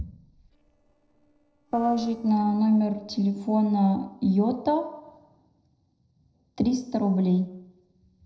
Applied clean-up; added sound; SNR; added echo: neural separator model SepFormer DNS4.